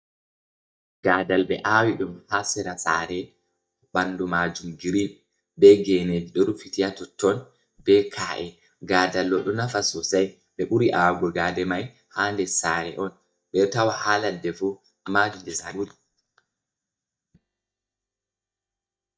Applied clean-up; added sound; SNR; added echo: neural mask model DeepFilterNet 3.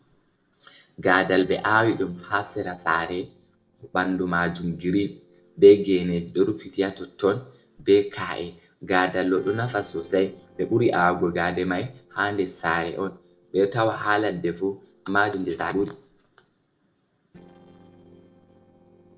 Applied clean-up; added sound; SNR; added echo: neural separator model SepFormer DNS4.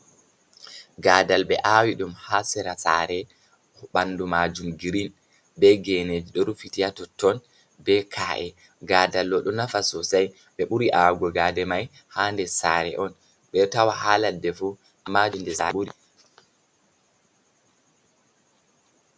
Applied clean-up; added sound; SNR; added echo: none; none; none; none.